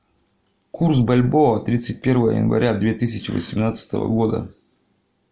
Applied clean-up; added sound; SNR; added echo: none; none; none; none.